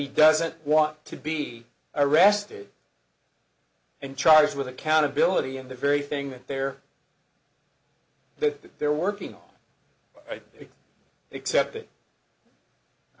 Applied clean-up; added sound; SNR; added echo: none; none; none; none.